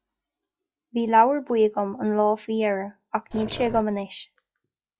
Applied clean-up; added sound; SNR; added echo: classical method log-MMSE.